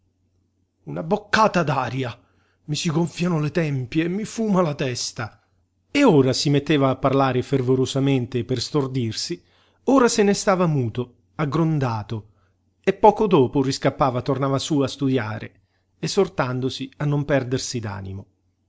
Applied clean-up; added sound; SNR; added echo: none; none; none; none.